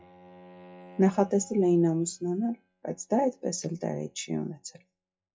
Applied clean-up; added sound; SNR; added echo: classical method WPE with log-MMSE.